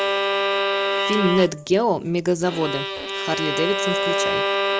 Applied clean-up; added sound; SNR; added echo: none; Bowed string instrument; 0 dB; none.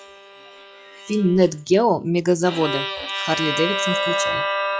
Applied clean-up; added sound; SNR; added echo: classical method log-MMSE.